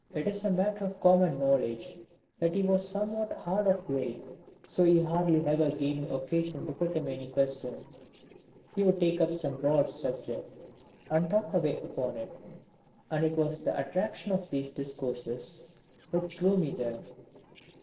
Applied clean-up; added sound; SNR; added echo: neural separator model SepFormer DNS4.